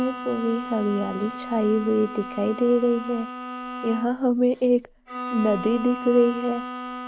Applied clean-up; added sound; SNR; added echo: none; Bowed string instrument; 10 dB; none.